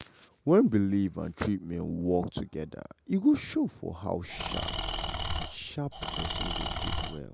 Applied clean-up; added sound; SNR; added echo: none; Engine / Tools; 4 dB; none.